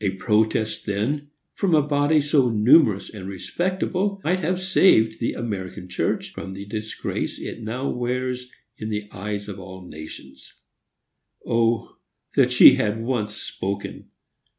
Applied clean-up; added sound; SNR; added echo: none; none; none; none.